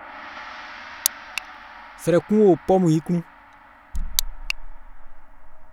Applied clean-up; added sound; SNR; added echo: none; Gong; 19 dB; none.